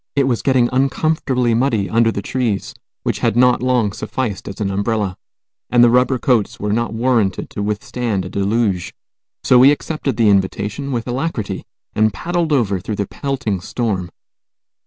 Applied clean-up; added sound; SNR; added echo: none; none; none; none.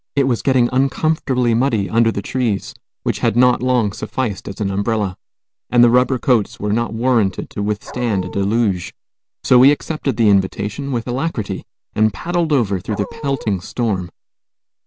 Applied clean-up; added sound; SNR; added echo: none; Dog; 13 dB; none.